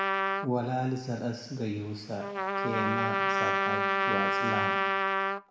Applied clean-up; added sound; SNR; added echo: none; Trumpet; -4 dB; reverberation time 0.9 s.